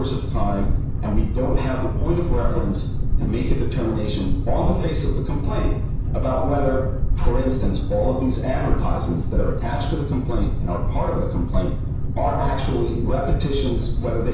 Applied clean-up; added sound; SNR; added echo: none; Boat, Water vehicle; -5 dB; reverberation time 0.6 s.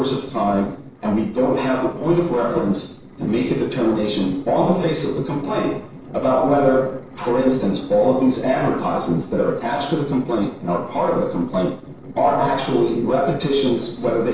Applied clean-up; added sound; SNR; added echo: neural separator model SepFormer DNS4.